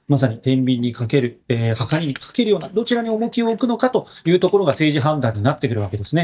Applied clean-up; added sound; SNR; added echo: neural mask model DeepFilterNet 3.